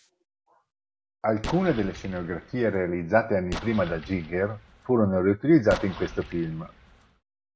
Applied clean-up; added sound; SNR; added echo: none; Explosion; 13 dB; none.